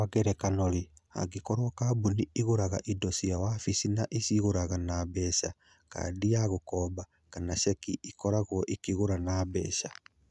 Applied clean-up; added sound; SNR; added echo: none; none; none; none.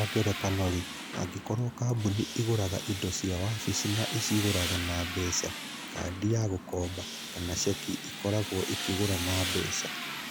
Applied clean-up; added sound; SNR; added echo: none; Tools; 6 dB; none.